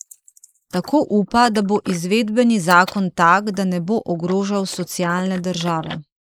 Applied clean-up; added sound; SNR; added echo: neural mask model Resemble Enhance denoiser.